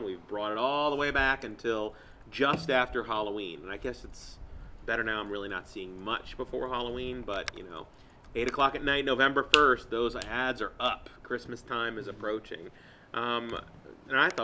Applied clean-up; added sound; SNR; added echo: none; Wind; 17 dB; none.